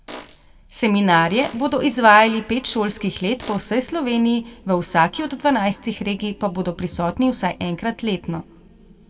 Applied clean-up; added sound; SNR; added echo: none; Fart; 17 dB; reverberation time 2.0 s.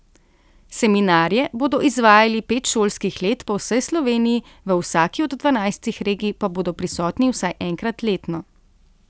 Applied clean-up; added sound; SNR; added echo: none; none; none; none.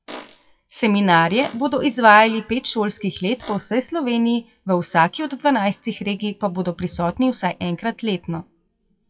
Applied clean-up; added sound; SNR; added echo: classical method WPE with log-MMSE.